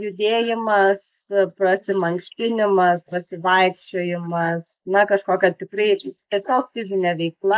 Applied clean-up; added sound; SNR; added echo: neural mask model Resemble Enhance denoiser.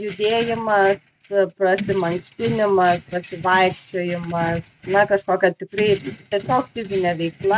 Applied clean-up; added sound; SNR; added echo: neural mask model RNNoise.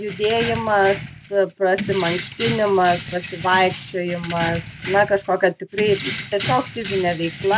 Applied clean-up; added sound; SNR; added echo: none; Keys jangling; 9 dB; none.